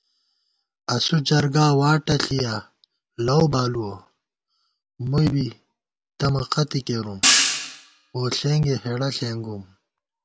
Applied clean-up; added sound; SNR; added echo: none; Hi-hat; 0 dB; none.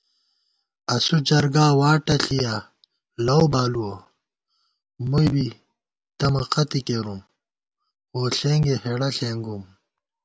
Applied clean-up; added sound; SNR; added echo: none; none; none; none.